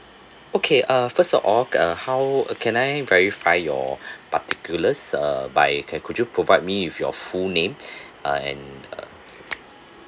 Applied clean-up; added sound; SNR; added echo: none; none; none; none.